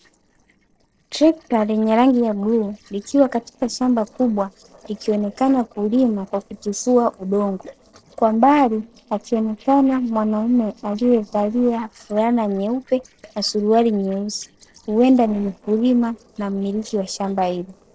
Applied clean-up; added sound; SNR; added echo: neural separator model SepFormer DNS4.